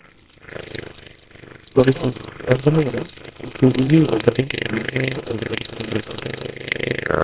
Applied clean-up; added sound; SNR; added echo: neural separator model SepFormer WHAMR!.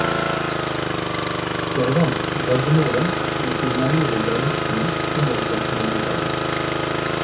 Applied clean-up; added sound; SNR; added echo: none; Engine starting; -2 dB; reverberation time 0.3 s.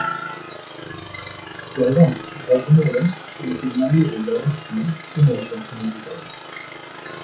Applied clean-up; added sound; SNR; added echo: classical method WPE with log-MMSE.